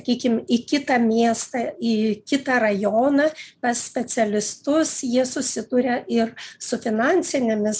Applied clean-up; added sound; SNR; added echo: none; none; none; none.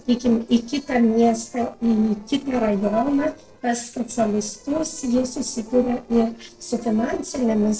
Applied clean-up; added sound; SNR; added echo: neural separator model SepFormer DNS4.